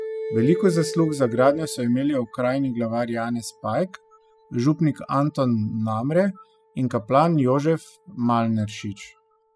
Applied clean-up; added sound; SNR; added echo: classical method spectral subtraction.